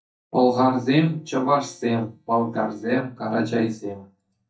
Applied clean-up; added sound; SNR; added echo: neural mask model DeepFilterNet 3.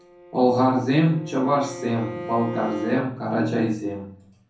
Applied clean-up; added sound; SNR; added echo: none; Bowed string instrument; 14 dB; reverberation time 0.6 s.